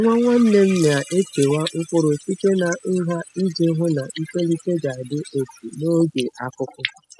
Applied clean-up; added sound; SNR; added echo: classical method spectral subtraction.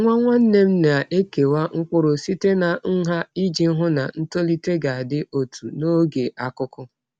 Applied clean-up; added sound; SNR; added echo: none; none; none; none.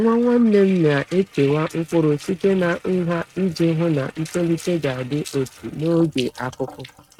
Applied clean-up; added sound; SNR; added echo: neural mask model RNNoise.